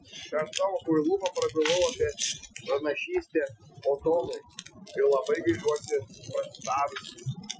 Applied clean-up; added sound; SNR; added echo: classical method Wiener filter.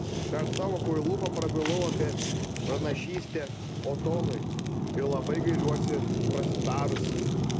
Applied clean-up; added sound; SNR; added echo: none; Fire; -4 dB; none.